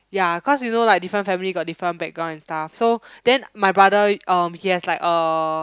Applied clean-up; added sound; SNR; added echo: none; none; none; none.